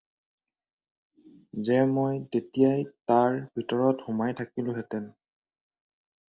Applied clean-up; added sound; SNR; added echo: none; none; none; none.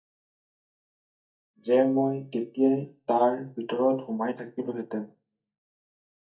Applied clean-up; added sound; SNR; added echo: neural mask model DeepFilterNet 3.